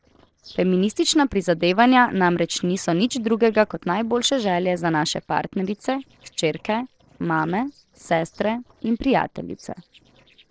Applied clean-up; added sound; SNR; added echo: neural separator model SepFormer DNS4.